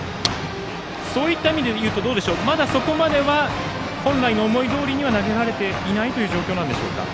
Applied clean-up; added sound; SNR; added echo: none; none; none; none.